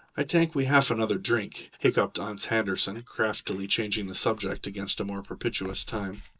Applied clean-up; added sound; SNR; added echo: neural mask model DeepFilterNet 3.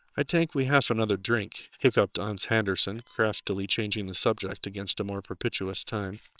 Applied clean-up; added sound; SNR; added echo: neural separator model SepFormer WHAMR!.